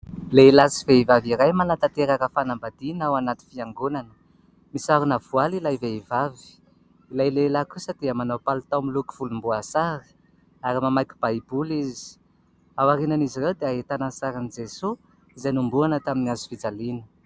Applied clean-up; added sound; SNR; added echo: none; none; none; none.